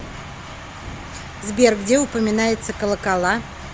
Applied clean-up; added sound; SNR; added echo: none; none; none; none.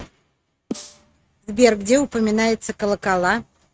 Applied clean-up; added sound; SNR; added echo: neural mask model RNNoise.